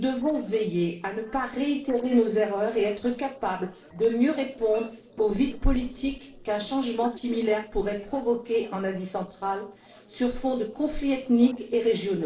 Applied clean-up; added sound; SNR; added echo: neural separator model SepFormer DNS4.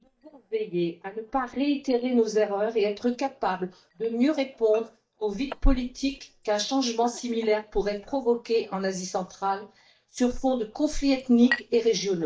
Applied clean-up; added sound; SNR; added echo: neural mask model DeepFilterNet 3.